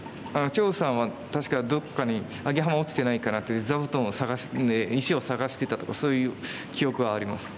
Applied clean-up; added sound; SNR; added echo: none; none; none; none.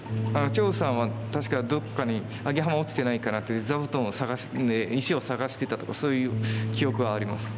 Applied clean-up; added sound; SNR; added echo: none; Bass guitar; 6 dB; none.